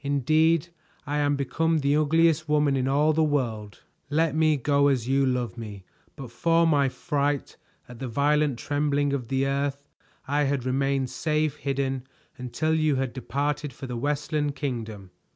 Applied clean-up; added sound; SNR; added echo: none; none; none; none.